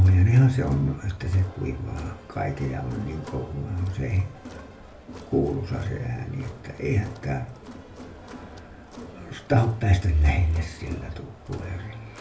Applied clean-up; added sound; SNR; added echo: none; Crowd; 17 dB; reverberation time 0.3 s.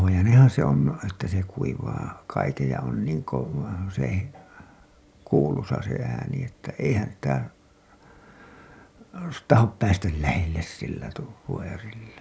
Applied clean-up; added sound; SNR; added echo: none; none; none; none.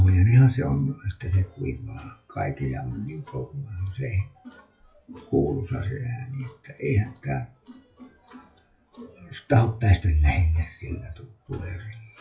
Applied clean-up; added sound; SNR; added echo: classical method WPE with log-MMSE.